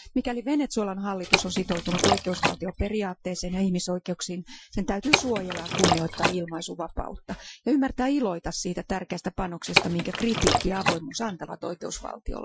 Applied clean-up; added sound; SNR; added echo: classical method Wiener filter.